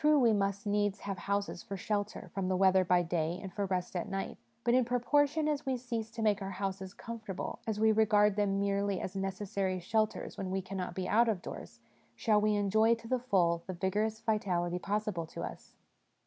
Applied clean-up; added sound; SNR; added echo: none; none; none; none.